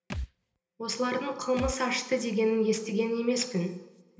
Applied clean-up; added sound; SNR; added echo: none; Thump, thud; 12 dB; reverberation time 1.4 s.